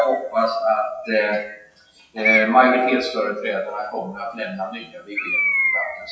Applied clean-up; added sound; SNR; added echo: classical method WPE with log-MMSE.